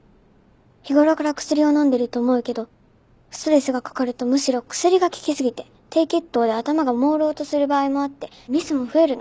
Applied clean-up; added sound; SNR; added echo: none; none; none; none.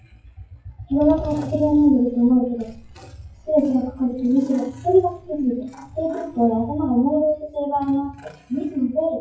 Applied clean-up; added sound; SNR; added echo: classical method WPE with log-MMSE.